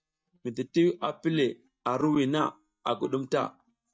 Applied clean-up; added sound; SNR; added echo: neural mask model DeepFilterNet 3.